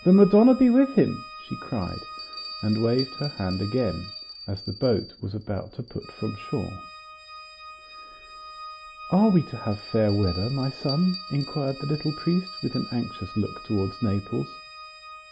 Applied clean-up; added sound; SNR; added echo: none; Bell + Organ; 15 dB; none.